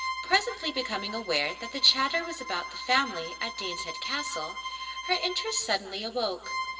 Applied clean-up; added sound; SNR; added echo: none; Bowed string instrument; 8 dB; reverberation time 2.4 s.